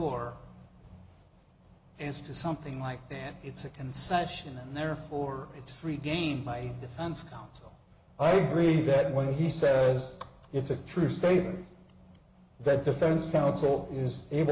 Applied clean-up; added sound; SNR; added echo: none; none; none; none.